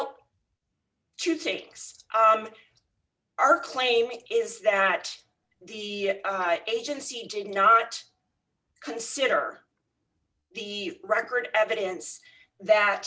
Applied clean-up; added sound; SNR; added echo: none; none; none; none.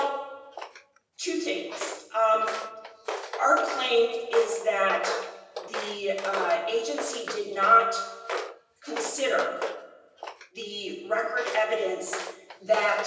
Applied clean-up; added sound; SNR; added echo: none; Walk, footsteps; 9 dB; reverberation time 1.0 s.